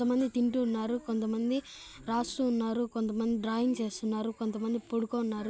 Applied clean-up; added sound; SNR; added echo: none; none; none; none.